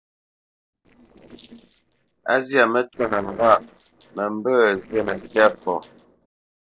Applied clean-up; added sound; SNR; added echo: neural separator model SepFormer DNS4.